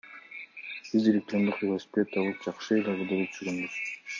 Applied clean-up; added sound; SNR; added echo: none; none; none; none.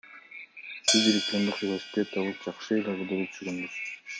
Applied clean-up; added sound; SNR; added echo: none; Hi-hat; 3 dB; none.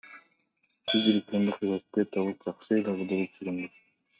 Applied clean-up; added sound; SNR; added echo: neural mask model RNNoise.